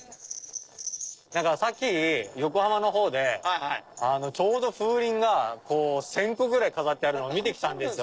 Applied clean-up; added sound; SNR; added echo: neural separator model SepFormer DNS4.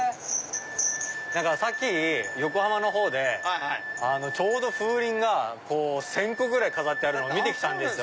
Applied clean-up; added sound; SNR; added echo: none; Wind instrument, woodwind instrument; 8 dB; none.